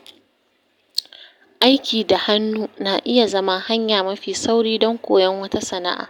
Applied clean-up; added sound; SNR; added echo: none; none; none; none.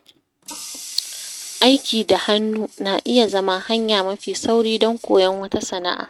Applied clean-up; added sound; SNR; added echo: neural mask model RNNoise.